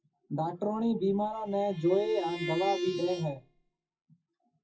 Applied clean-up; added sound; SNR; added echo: classical method WPE with log-MMSE.